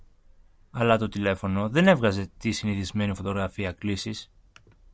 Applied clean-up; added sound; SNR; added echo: none; none; none; none.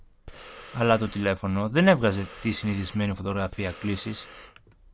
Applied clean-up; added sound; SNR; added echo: none; Breathing; 20 dB; none.